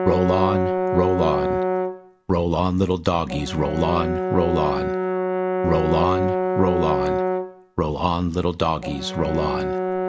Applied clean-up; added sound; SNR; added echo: none; Brass instrument; 1 dB; none.